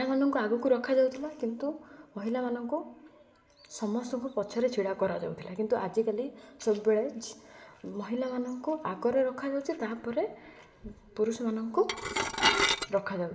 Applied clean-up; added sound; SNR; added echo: none; Dishes, pots, and pans / Glass; -3 dB; reverberation time 0.9 s.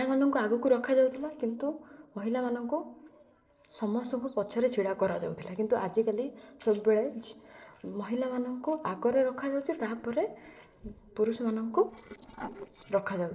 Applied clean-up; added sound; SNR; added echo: neural separator model SepFormer DNS4.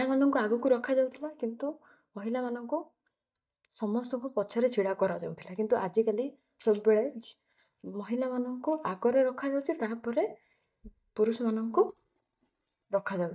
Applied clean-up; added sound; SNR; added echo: neural mask model DeepFilterNet 3.